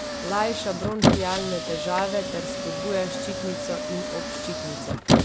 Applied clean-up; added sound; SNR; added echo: none; Squeak; -4 dB; none.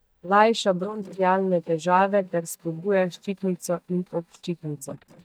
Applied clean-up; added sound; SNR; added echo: neural mask model DeepFilterNet 3.